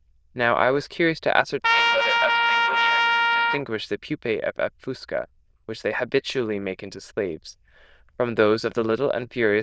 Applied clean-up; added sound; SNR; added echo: neural diffusion model UNIVERSE++.